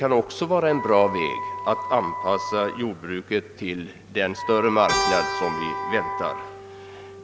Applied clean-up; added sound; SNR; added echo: none; Wind instrument, woodwind instrument + Keyboard (musical); 6 dB; none.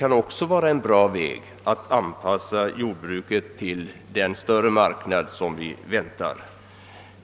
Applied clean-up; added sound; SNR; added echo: none; none; none; none.